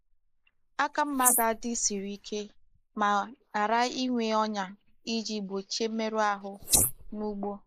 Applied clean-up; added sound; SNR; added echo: neural mask model Resemble Enhance denoiser.